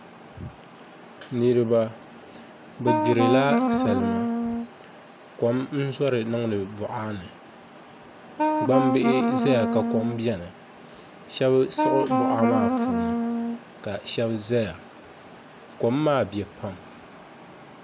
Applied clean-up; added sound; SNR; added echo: none; Wind instrument, woodwind instrument; -3 dB; none.